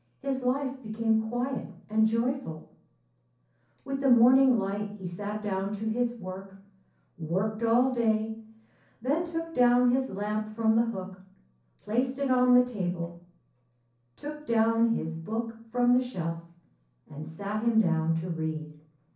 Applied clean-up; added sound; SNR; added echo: none; none; none; reverberation time 0.6 s.